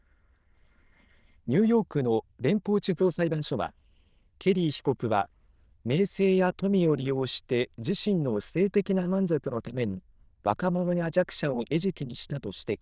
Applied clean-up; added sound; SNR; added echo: neural diffusion model UNIVERSE++.